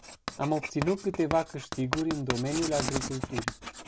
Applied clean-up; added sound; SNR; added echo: none; Writing; 5 dB; none.